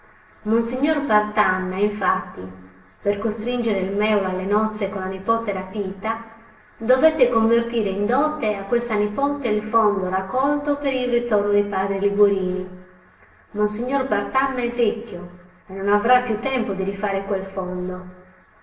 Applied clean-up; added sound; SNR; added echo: none; none; none; reverberation time 0.8 s.